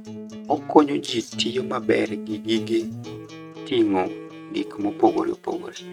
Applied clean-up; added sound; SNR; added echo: neural mask model RNNoise.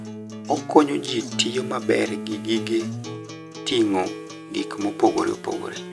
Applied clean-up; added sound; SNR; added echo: none; Acoustic guitar; 10 dB; none.